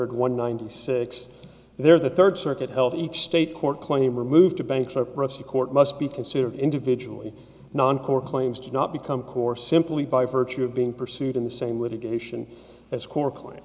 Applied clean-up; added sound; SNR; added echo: none; none; none; none.